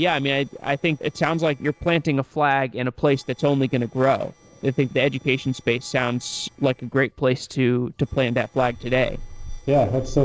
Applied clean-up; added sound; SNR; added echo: neural separator model SepFormer DNS4.